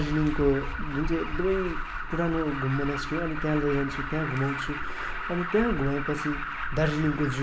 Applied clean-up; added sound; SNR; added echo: none; Alarm; 4 dB; none.